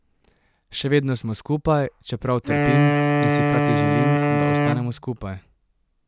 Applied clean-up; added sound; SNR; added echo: none; Wind instrument, woodwind instrument; -5 dB; none.